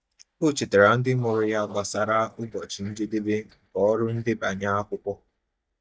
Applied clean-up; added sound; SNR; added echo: neural mask model DeepFilterNet 3.